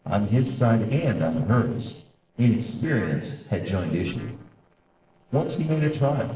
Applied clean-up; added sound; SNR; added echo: neural separator model SepFormer DNS4.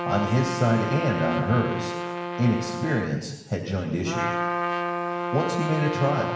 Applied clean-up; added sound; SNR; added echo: none; Trumpet; 4 dB; reverberation time 1.0 s.